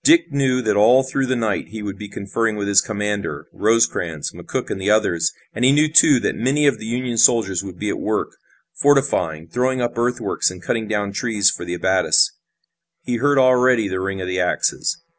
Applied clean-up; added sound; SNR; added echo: none; none; none; none.